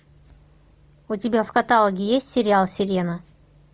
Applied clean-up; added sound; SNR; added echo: none; none; none; none.